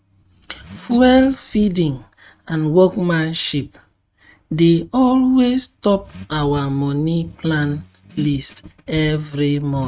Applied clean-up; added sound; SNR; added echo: neural mask model RNNoise.